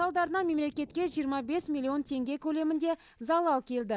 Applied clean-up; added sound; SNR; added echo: none; none; none; none.